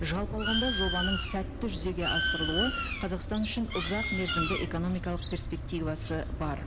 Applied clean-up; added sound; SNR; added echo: none; Bird; 0 dB; none.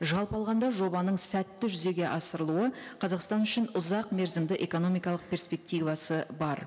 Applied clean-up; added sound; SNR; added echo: none; none; none; none.